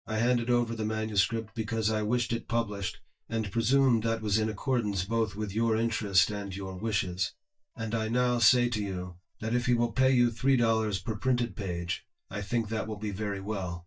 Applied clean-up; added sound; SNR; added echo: neural mask model DeepFilterNet 3.